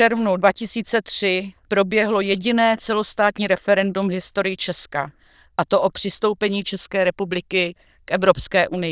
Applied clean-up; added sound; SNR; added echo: neural diffusion model UNIVERSE++.